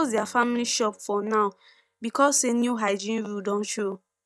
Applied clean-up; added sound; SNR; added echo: neural mask model DeepFilterNet 3.